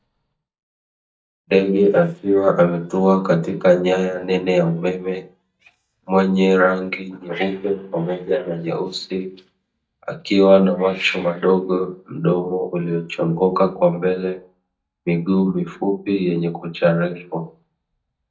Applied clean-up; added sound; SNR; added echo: neural mask model DeepFilterNet 3.